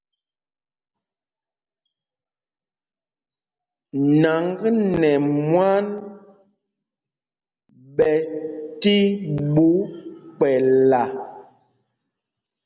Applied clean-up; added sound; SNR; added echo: none; none; none; none.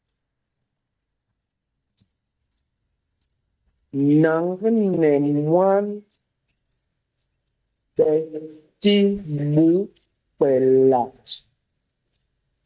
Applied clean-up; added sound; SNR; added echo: neural mask model DeepFilterNet 3.